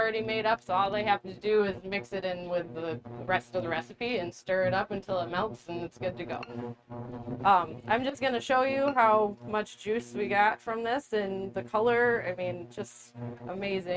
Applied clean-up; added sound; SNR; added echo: neural mask model RNNoise.